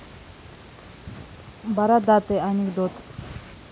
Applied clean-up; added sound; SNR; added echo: none; none; none; none.